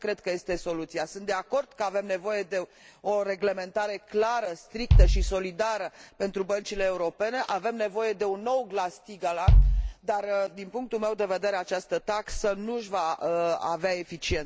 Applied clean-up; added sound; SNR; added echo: none; Bass drum; -5 dB; none.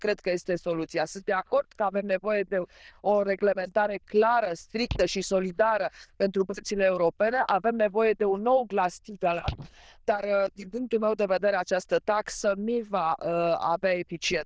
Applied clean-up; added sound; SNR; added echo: neural diffusion model UNIVERSE++.